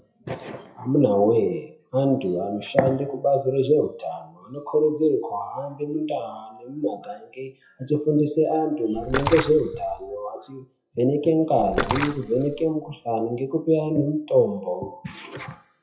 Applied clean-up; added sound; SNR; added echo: classical method WPE with log-MMSE.